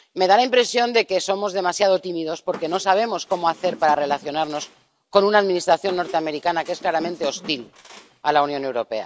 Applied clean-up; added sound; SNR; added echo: none; Squeak; 19 dB; none.